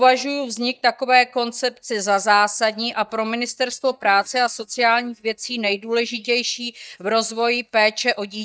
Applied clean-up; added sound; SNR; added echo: neural mask model DeepFilterNet 3.